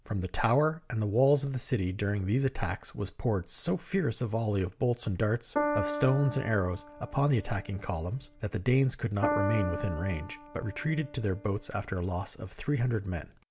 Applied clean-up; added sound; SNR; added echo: none; Piano; 7 dB; none.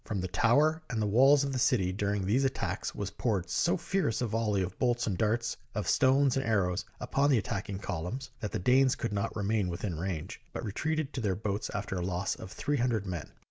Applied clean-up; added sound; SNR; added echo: neural mask model Resemble Enhance denoiser.